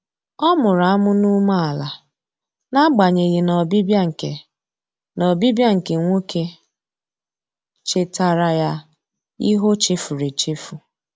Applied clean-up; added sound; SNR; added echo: none; none; none; none.